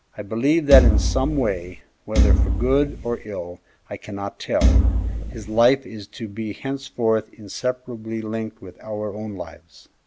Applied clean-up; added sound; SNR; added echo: none; Thump, thud; -5 dB; none.